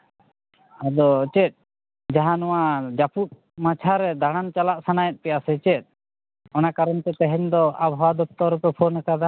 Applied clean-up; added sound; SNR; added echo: none; none; none; none.